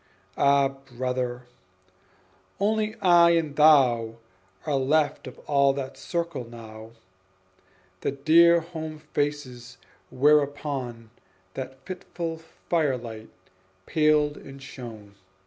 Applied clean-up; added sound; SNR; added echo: none; none; none; none.